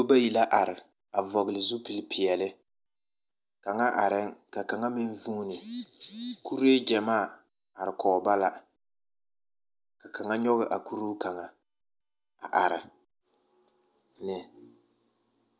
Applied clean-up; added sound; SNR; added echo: none; none; none; none.